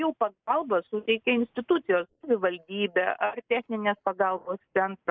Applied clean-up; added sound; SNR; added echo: neural mask model Resemble Enhance denoiser.